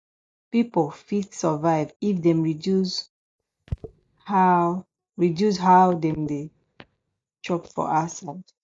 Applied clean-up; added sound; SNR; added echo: neural mask model DeepFilterNet 3.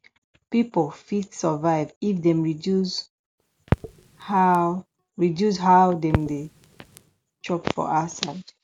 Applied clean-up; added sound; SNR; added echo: none; Crackle; 8 dB; none.